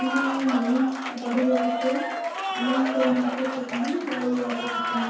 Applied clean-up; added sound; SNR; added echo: none; Applause; 4 dB; reverberation time 0.8 s.